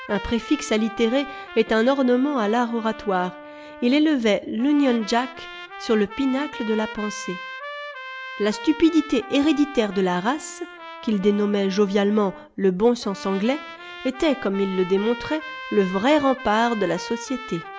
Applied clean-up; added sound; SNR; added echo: none; Trumpet; 14 dB; none.